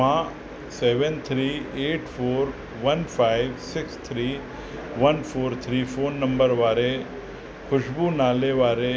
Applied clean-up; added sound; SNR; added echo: none; none; none; none.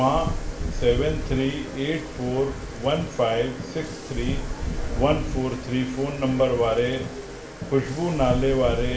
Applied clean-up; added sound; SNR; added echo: none; Wind; 6 dB; reverberation time 0.5 s.